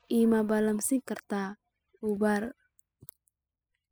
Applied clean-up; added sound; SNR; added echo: classical method spectral subtraction.